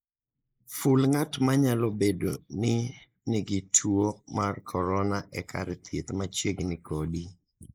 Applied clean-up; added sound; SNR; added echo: neural mask model Resemble Enhance denoiser.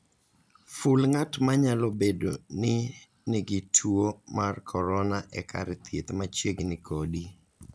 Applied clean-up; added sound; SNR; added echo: none; none; none; none.